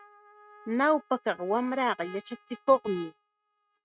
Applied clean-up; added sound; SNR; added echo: neural mask model RNNoise.